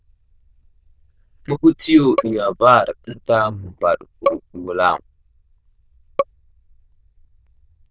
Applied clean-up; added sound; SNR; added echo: neural diffusion model UNIVERSE++.